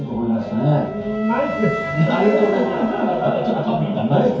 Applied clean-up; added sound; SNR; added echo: none; Wind instrument, woodwind instrument; 11 dB; reverberation time 0.6 s.